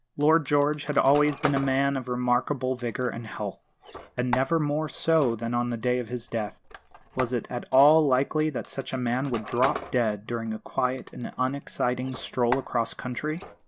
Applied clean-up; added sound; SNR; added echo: none; Squeak; 14 dB; none.